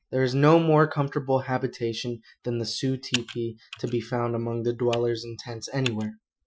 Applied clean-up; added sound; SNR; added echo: classical method Wiener filter.